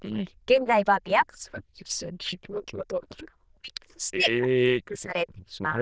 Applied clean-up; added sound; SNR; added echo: neural diffusion model UNIVERSE++.